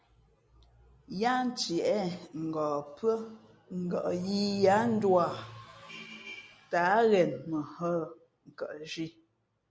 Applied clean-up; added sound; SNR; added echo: none; none; none; none.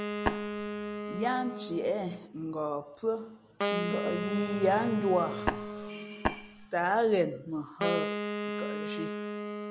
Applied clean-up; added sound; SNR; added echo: none; Tap + Wind instrument, woodwind instrument; 3 dB; none.